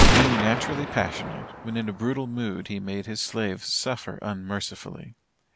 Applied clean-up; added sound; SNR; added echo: none; Gunshot, gunfire; -2 dB; none.